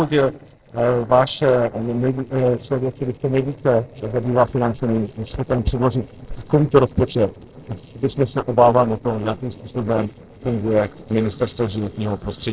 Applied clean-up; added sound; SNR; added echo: neural separator model SepFormer DNS4.